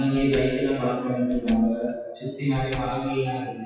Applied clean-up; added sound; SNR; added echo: classical method WPE with log-MMSE.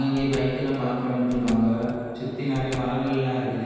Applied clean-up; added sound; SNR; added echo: none; Squeak / Slam / Wood; 16 dB; reverberation time 2.1 s.